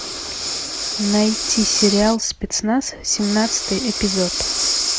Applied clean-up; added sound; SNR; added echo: none; Breathing; 3 dB; none.